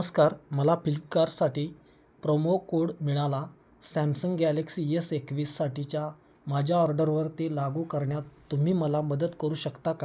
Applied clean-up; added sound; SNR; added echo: none; none; none; none.